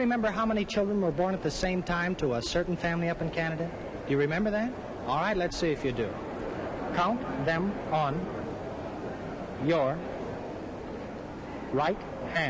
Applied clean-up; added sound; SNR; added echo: none; none; none; none.